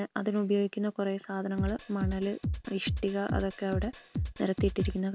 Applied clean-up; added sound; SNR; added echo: none; Drum kit; 3 dB; none.